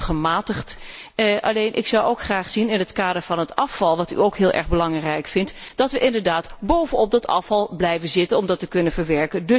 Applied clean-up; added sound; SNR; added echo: none; none; none; none.